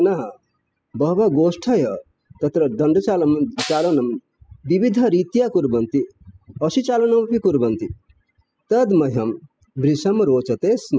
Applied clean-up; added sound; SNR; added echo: classical method spectral subtraction.